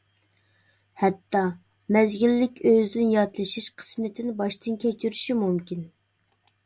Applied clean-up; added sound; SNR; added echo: none; none; none; none.